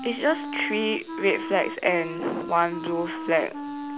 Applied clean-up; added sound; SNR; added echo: none; Wind instrument, woodwind instrument; 8 dB; none.